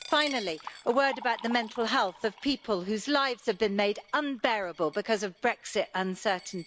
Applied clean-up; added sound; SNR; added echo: none; Liquid + Coin (dropping); 18 dB; none.